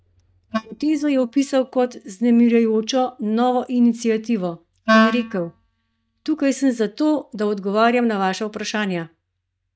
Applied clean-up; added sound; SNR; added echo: neural mask model DeepFilterNet 3.